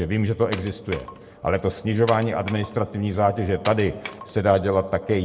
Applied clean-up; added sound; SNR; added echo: none; Wood; 18 dB; reverberation time 1.0 s.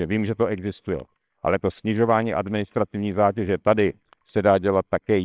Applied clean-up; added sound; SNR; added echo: neural separator model SepFormer WHAMR!.